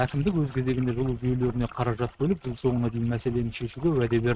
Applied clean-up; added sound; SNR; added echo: neural mask model RNNoise.